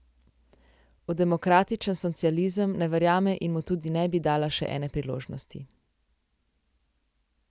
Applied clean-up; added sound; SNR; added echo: none; none; none; none.